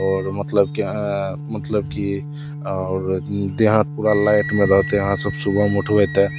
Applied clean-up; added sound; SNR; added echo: none; Wind instrument, woodwind instrument + Organ; 9 dB; none.